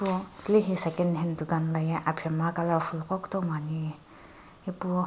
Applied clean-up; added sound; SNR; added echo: none; none; none; none.